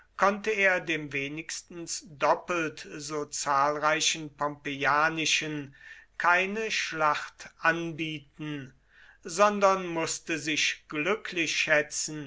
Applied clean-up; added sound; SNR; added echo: none; none; none; none.